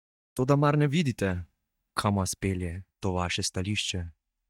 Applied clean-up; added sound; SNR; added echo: neural mask model DeepFilterNet 3.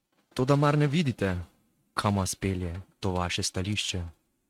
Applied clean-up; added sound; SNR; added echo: neural mask model RNNoise.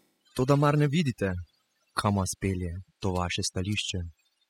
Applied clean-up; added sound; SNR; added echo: classical method spectral subtraction.